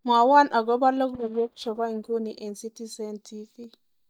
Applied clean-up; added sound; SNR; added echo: neural mask model DeepFilterNet 3.